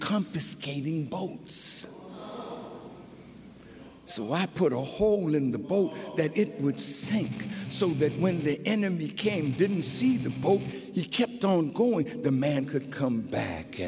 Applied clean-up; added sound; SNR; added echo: none; Strum; 8 dB; none.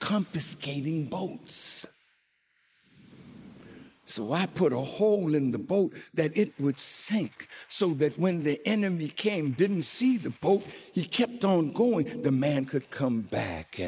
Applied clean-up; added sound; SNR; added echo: neural mask model Resemble Enhance denoiser.